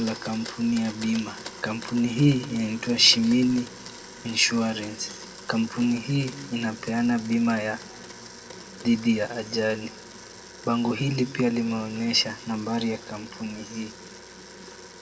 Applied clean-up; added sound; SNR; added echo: none; Domestic sounds, home sounds; 16 dB; reverberation time 1.7 s.